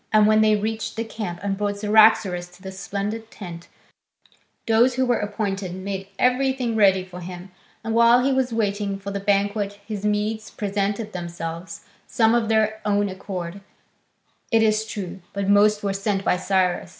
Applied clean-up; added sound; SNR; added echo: none; none; none; none.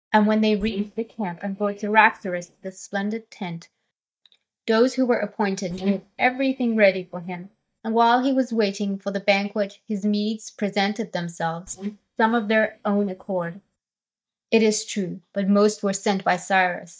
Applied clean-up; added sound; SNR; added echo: neural mask model DeepFilterNet 3.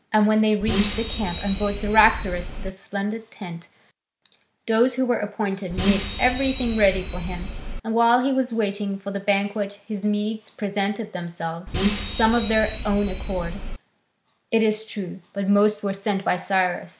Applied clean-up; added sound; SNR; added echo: none; Bus; 3 dB; none.